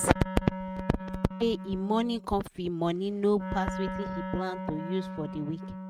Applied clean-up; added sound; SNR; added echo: neural mask model RNNoise.